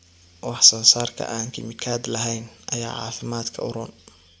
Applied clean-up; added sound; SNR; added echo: none; none; none; none.